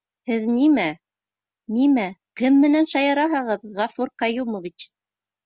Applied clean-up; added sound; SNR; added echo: none; none; none; none.